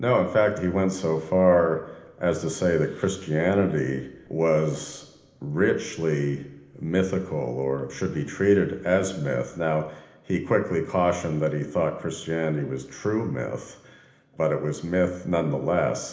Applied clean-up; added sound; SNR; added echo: none; none; none; reverberation time 1.0 s.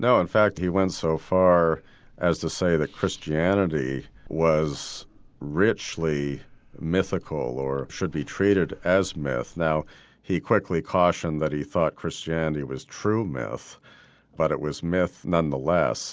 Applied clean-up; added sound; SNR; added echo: none; none; none; none.